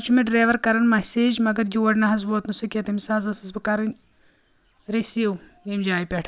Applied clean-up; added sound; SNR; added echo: none; none; none; none.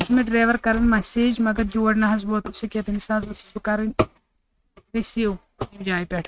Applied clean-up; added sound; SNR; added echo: neural mask model RNNoise.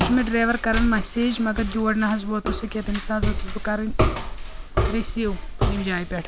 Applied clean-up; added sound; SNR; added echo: none; Walk, footsteps; 2 dB; none.